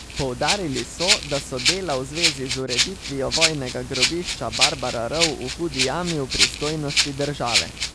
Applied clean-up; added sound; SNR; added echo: none; Rattle (instrument); -2 dB; none.